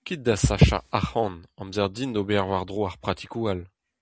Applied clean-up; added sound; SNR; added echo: none; none; none; none.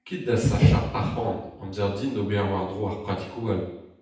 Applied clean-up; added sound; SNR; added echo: none; none; none; reverberation time 0.8 s.